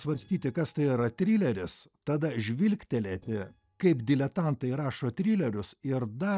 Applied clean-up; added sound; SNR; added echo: neural separator model SepFormer DNS4.